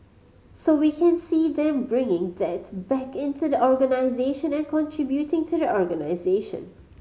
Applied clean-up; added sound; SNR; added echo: none; none; none; none.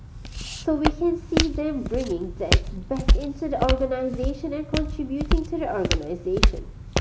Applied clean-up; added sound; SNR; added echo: none; Walk, footsteps; -2 dB; none.